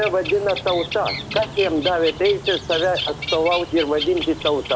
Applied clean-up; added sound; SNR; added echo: none; Bird; 8 dB; none.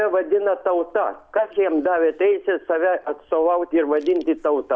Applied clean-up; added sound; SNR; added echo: none; none; none; none.